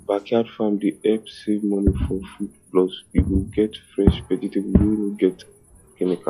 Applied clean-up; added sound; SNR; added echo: classical method log-MMSE.